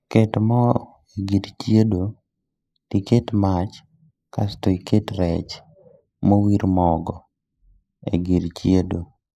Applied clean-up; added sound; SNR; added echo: neural mask model Resemble Enhance denoiser.